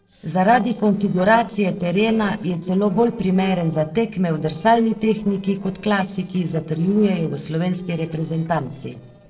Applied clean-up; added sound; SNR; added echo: neural separator model SepFormer DNS4.